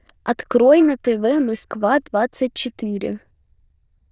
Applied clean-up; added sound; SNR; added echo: neural diffusion model UNIVERSE++.